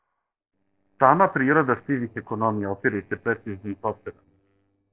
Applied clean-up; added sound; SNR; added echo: neural separator model SepFormer DNS4.